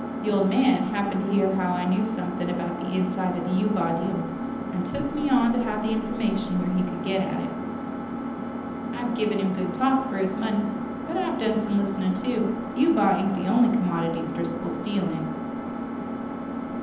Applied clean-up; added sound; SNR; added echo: none; Engine; 5 dB; reverberation time 0.9 s.